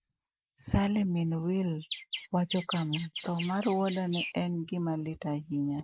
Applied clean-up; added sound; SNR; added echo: neural mask model Resemble Enhance denoiser.